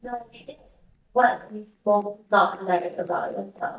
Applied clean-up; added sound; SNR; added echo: neural mask model DeepFilterNet 3.